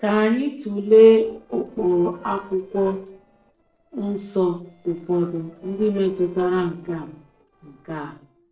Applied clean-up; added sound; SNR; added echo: neural separator model SepFormer DNS4.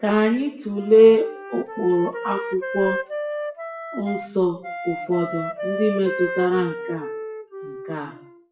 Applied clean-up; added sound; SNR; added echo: classical method WPE with log-MMSE.